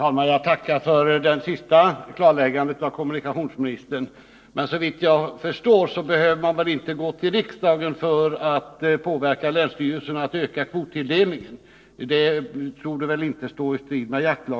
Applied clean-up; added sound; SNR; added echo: neural separator model SepFormer DNS4.